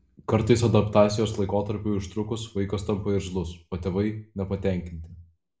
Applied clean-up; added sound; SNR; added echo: none; none; none; reverberation time 0.4 s.